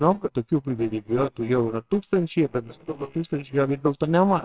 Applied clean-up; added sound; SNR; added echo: neural separator model SepFormer WHAMR!.